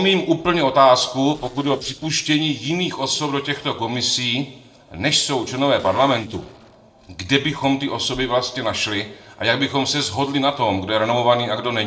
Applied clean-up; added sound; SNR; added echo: neural separator model SepFormer DNS4.